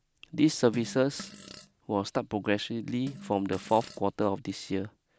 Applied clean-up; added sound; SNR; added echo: none; Fart; 17 dB; none.